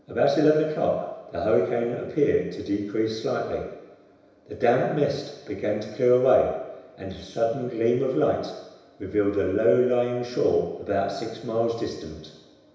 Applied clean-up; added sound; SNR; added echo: none; none; none; reverberation time 1.0 s.